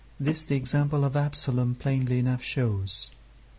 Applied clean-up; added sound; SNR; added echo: none; Telephone; 18 dB; none.